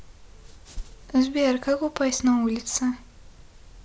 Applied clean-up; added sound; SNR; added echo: none; none; none; none.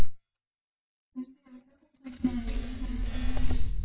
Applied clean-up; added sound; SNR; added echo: neural mask model DeepFilterNet 3.